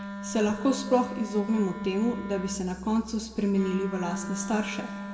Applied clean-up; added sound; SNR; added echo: none; Wind instrument, woodwind instrument; 9 dB; reverberation time 1.3 s.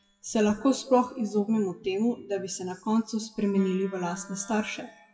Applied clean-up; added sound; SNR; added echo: classical method WPE with log-MMSE.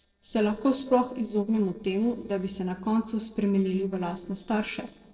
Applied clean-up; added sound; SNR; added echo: neural separator model SepFormer DNS4.